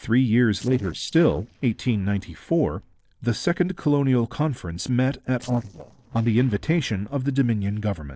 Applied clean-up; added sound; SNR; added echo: neural separator model SepFormer DNS4.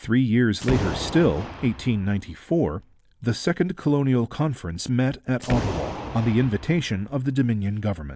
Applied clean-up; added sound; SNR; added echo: none; Boom; 10 dB; none.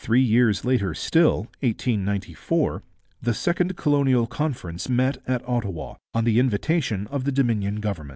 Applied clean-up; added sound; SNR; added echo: none; none; none; none.